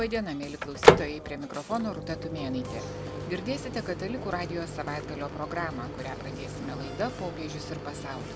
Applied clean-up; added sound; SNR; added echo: none; Microwave oven; -4 dB; none.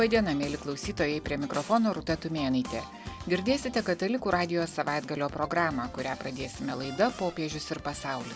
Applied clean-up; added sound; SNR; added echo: none; none; none; none.